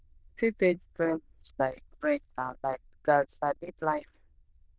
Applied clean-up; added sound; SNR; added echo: neural diffusion model UNIVERSE++.